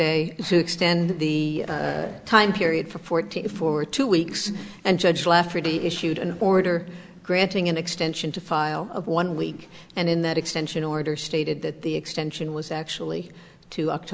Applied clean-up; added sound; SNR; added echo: none; none; none; none.